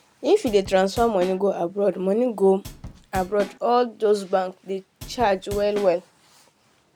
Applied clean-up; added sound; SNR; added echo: none; Drum / Drum kit; 15 dB; none.